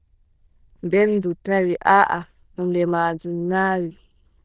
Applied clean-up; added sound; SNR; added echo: neural diffusion model UNIVERSE++.